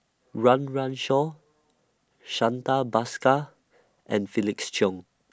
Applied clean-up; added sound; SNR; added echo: none; none; none; none.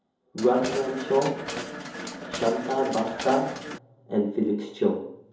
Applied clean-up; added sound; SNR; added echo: none; Mechanisms; 8 dB; reverberation time 2.8 s.